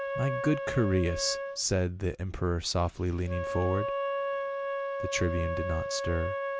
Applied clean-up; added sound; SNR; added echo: none; Wind instrument, woodwind instrument; 3 dB; none.